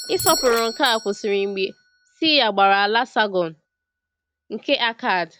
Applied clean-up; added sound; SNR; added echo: none; Bell / Doorbell + Gurgling; 13 dB; none.